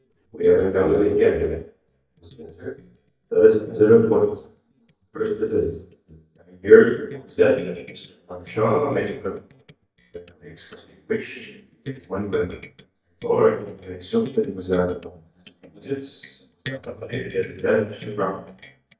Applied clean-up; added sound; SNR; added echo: neural mask model DeepFilterNet 3.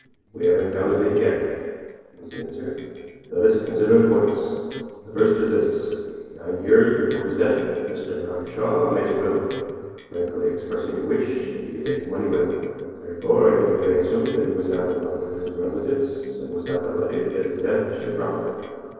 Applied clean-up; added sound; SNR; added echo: neural separator model SepFormer DNS4.